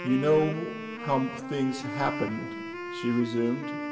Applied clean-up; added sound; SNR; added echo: none; Wind instrument, woodwind instrument; 7 dB; reverberation time 2.4 s.